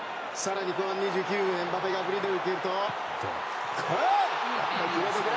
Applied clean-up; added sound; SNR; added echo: none; none; none; none.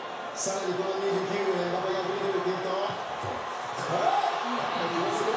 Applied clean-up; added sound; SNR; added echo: none; Screech / Glass; 19 dB; reverberation time 0.7 s.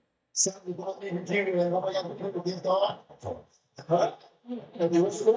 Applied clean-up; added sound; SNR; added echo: neural mask model DeepFilterNet 3.